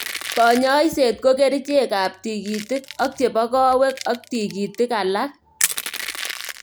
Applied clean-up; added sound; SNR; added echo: none; Crushing; 12 dB; none.